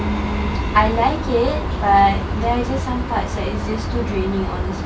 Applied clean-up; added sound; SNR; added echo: none; none; none; none.